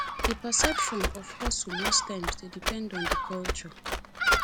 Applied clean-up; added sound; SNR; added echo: none; Bird vocalization, bird call, bird song + Run; -3 dB; none.